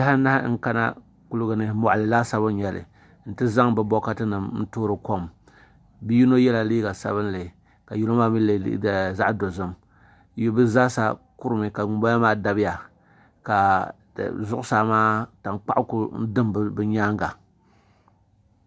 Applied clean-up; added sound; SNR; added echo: none; none; none; none.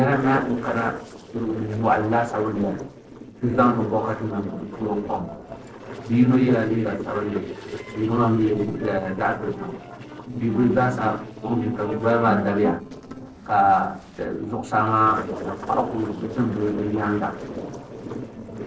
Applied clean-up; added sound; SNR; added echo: neural separator model SepFormer DNS4.